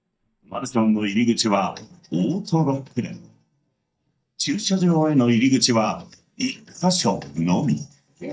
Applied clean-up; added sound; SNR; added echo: neural mask model DeepFilterNet 3.